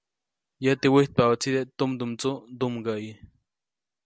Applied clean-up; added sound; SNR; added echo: none; none; none; none.